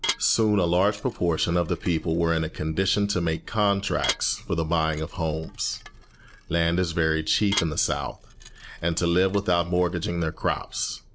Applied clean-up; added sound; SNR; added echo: none; Dishes, pots, and pans / Glass; 14 dB; none.